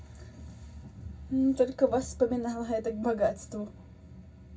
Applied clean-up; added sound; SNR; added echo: none; none; none; reverberation time 0.4 s.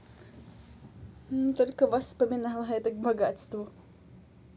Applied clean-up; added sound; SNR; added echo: none; none; none; none.